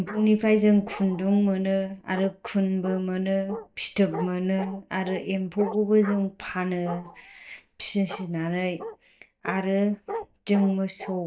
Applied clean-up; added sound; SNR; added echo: neural mask model DeepFilterNet 3.